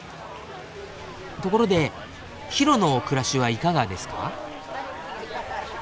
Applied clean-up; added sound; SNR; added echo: none; none; none; none.